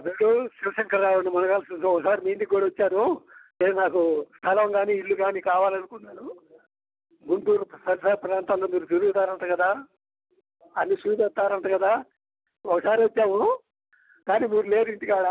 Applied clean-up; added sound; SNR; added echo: none; none; none; none.